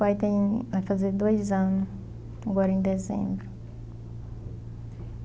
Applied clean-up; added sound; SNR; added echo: none; none; none; none.